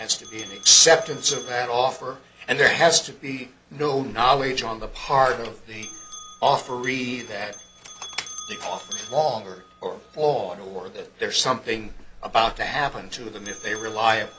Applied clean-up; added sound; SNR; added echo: none; Bell; 17 dB; none.